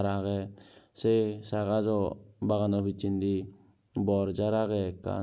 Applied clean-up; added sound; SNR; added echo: none; none; none; none.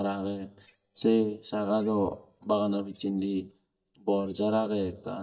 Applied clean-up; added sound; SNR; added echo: neural mask model DeepFilterNet 3.